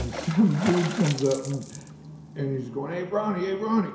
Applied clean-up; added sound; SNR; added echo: none; Water / Splash, splatter; 12 dB; reverberation time 0.7 s.